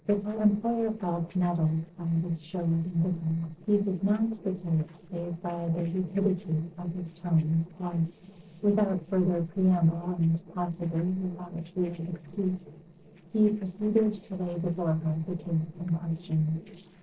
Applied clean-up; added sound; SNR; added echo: neural separator model SepFormer DNS4.